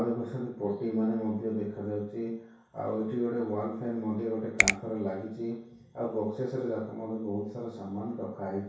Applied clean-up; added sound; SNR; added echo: none; Finger snapping; -2 dB; reverberation time 0.6 s.